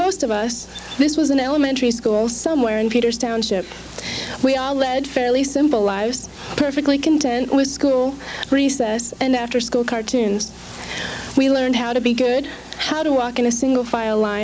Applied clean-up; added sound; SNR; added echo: none; none; none; none.